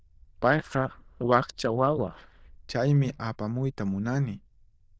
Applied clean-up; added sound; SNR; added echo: neural diffusion model UNIVERSE++.